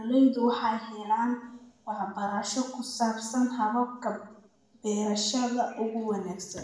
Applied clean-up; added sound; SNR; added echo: none; none; none; reverberation time 0.7 s.